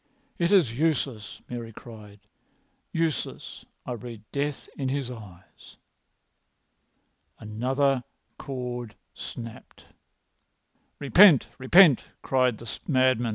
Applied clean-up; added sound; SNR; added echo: none; none; none; none.